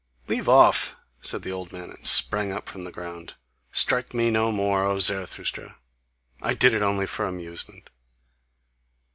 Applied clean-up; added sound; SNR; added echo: none; none; none; none.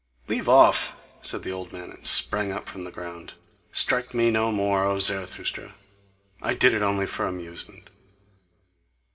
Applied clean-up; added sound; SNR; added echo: none; none; none; reverberation time 1.0 s.